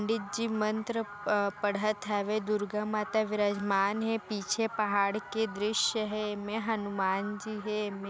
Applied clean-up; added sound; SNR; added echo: none; none; none; none.